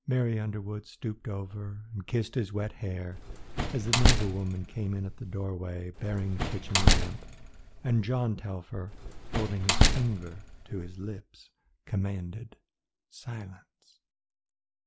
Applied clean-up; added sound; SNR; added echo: none; Slam; -5 dB; none.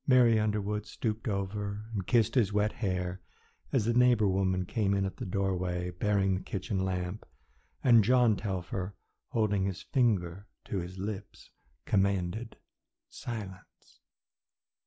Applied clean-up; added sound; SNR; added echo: none; none; none; none.